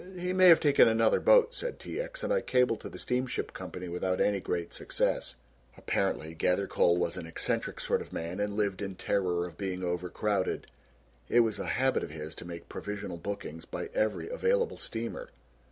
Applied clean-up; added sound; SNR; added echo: none; none; none; none.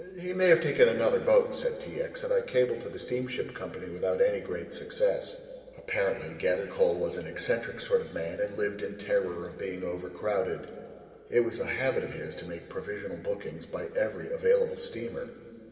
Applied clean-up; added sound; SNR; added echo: none; none; none; reverberation time 2.4 s.